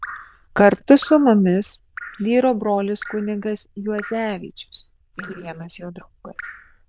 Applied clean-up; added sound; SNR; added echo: neural diffusion model UNIVERSE++.